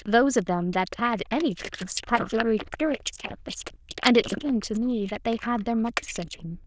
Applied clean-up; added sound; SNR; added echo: neural diffusion model UNIVERSE++.